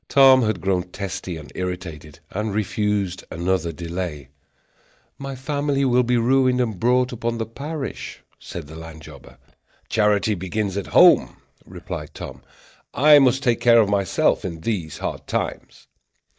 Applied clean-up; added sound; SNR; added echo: neural mask model DeepFilterNet 3.